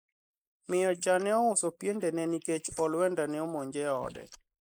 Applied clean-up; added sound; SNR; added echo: neural mask model Resemble Enhance denoiser.